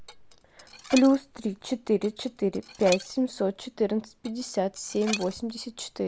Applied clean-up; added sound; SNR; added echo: none; Dishes, pots, and pans; 12 dB; none.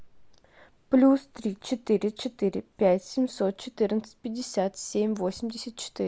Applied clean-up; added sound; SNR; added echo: none; none; none; none.